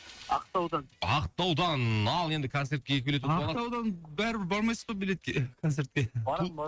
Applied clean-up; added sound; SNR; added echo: neural mask model RNNoise.